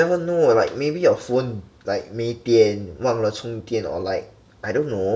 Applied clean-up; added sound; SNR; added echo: none; none; none; none.